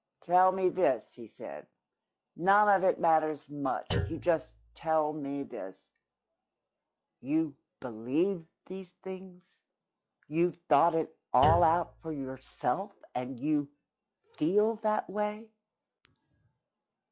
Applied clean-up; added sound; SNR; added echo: classical method log-MMSE.